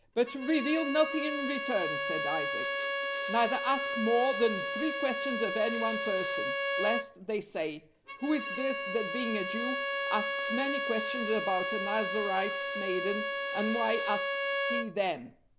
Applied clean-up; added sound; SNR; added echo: none; Bowed string instrument; 1 dB; none.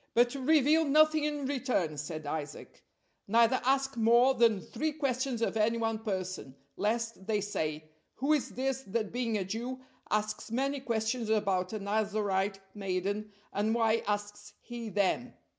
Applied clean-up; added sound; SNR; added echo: none; none; none; none.